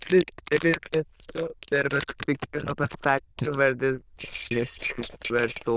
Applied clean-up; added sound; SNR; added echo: neural diffusion model UNIVERSE++.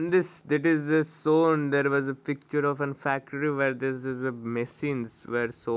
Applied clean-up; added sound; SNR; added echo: none; none; none; none.